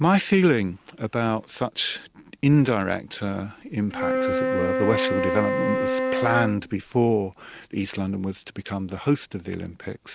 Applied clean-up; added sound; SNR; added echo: none; Wind instrument, woodwind instrument; 0 dB; none.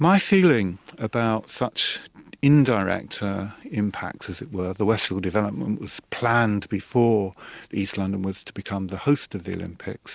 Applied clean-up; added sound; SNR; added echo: none; none; none; none.